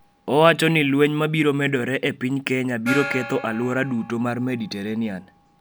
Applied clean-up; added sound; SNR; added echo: none; Gong; 15 dB; none.